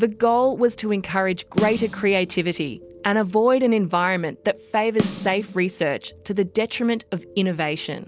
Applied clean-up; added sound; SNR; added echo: none; Snare drum; 11 dB; none.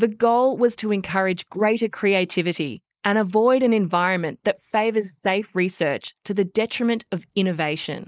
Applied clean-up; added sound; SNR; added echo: neural mask model Resemble Enhance denoiser.